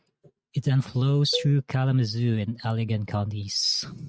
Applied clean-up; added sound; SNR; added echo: neural mask model RNNoise.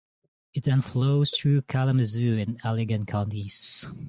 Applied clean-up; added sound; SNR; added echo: neural mask model DeepFilterNet 3.